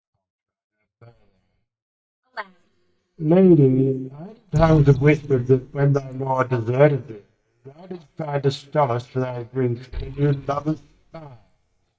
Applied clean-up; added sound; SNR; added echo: neural mask model DeepFilterNet 3.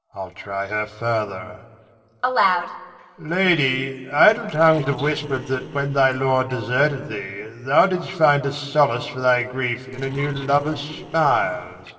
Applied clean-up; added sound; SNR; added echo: neural separator model SepFormer DNS4.